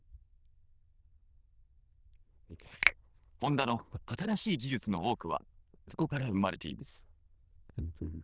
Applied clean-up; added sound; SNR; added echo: neural diffusion model UNIVERSE++.